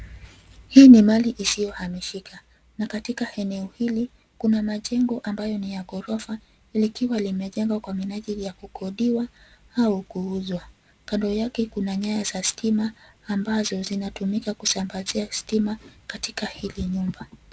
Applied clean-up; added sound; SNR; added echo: none; none; none; none.